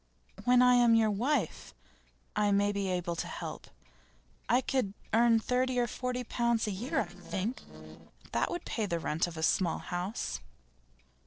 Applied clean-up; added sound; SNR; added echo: neural separator model SepFormer DNS4.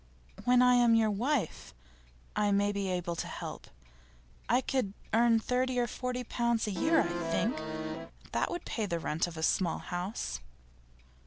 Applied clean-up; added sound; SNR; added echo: none; Accordion; 2 dB; none.